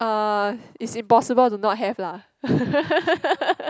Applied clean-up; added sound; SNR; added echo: none; none; none; none.